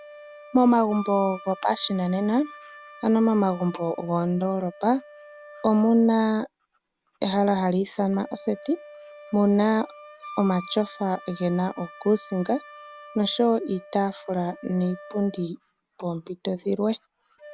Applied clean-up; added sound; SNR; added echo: none; Wind instrument, woodwind instrument; 20 dB; none.